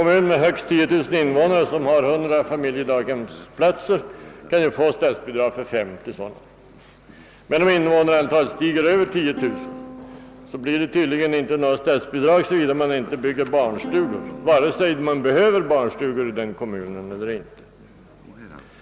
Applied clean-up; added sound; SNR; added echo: none; Plucked string instrument; 18 dB; none.